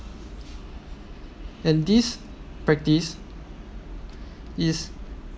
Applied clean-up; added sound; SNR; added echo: none; none; none; none.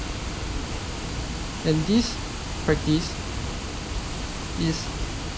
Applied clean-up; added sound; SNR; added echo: none; Water; 2 dB; none.